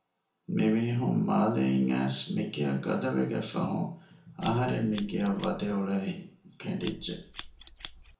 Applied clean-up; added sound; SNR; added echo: none; Scissors; 6 dB; reverberation time 0.6 s.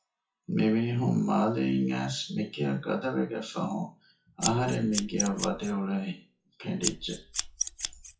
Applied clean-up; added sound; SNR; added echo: classical method WPE with log-MMSE.